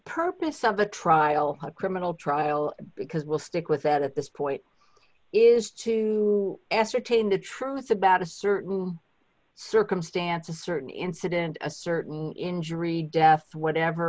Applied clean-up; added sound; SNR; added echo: none; none; none; none.